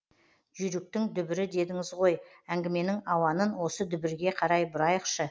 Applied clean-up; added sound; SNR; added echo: none; none; none; none.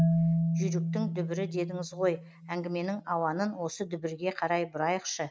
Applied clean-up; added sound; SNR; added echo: neural mask model RNNoise.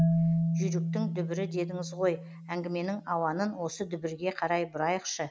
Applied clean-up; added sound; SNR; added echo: none; Marimba, xylophone; 0 dB; none.